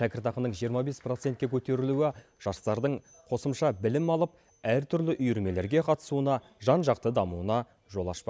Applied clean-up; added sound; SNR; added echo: none; none; none; none.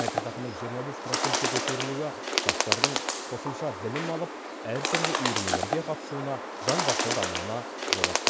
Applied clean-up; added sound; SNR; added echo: none; Bird; -5 dB; none.